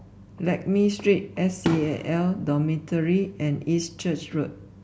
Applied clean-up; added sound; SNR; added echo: none; Fireworks; 15 dB; none.